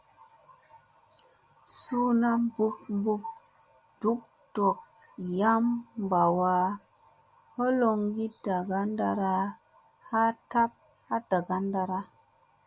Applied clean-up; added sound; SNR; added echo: none; none; none; none.